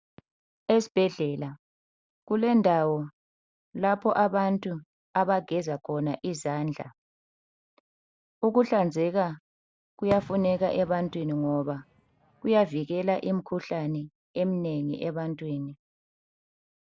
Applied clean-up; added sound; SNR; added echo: none; Fireworks; 16 dB; none.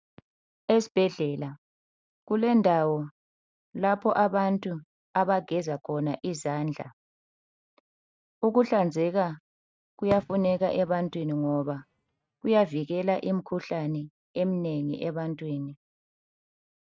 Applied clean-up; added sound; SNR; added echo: neural mask model RNNoise.